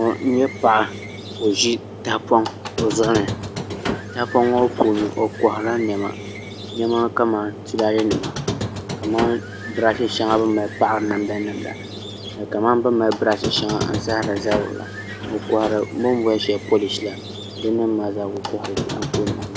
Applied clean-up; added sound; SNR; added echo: none; Squeak; 8 dB; none.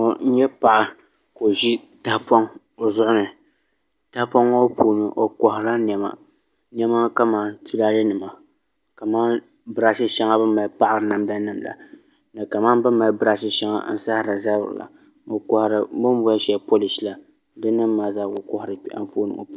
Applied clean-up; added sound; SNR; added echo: none; none; none; none.